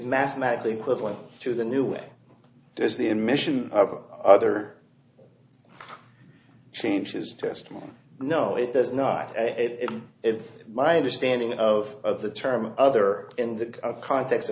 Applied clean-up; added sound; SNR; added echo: none; none; none; none.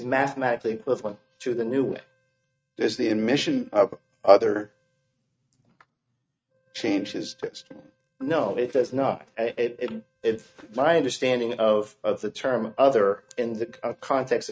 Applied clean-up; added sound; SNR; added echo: neural mask model RNNoise.